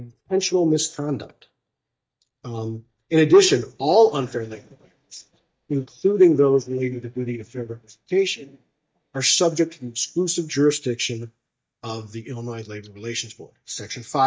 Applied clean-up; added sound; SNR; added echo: neural mask model DeepFilterNet 3.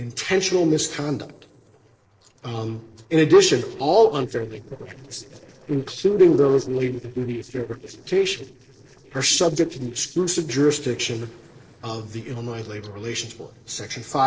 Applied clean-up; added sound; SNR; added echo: neural separator model SepFormer DNS4.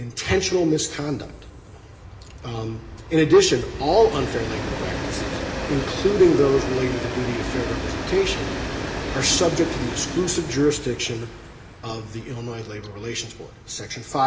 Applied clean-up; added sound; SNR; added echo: none; Train; 7 dB; reverberation time 2.6 s.